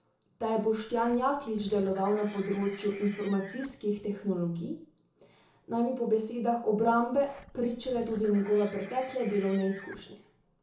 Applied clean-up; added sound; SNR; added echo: none; Livestock, farm animals, working animals; 19 dB; reverberation time 0.7 s.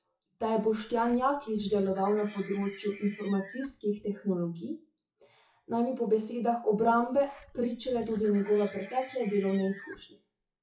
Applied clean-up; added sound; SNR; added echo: classical method WPE with log-MMSE.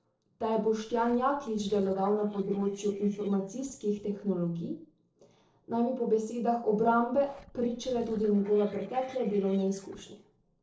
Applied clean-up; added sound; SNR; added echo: neural separator model SepFormer DNS4.